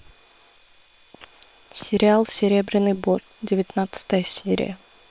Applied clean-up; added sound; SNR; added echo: neural separator model SepFormer WHAM!.